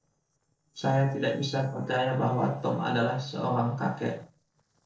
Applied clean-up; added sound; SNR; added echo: neural separator model SepFormer DNS4.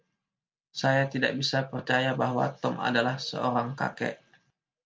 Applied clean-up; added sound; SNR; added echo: none; none; none; none.